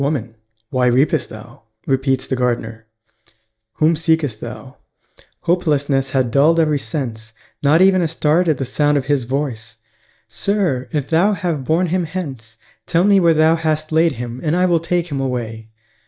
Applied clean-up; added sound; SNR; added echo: neural mask model DeepFilterNet 3.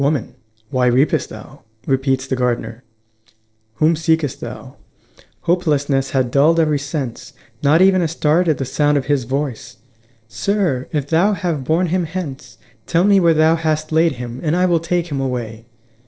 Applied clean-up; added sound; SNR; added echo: neural separator model SepFormer DNS4.